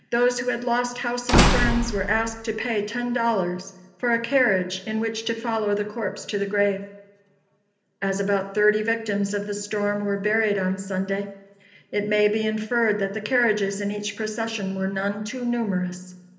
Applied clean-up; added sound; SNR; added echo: none; Slam / Wood; -1 dB; reverberation time 0.8 s.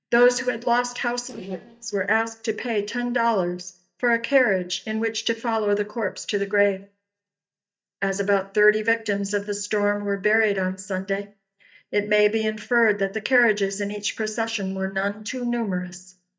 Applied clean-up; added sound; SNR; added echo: neural mask model DeepFilterNet 3.